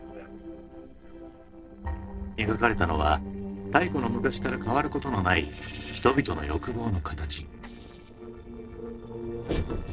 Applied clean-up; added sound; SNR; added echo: neural separator model SepFormer DNS4.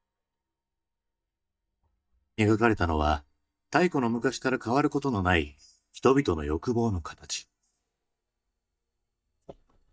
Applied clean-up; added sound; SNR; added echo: neural mask model DeepFilterNet 3.